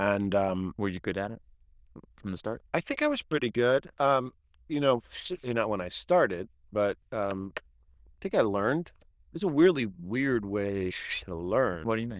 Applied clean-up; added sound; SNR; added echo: neural diffusion model UNIVERSE++.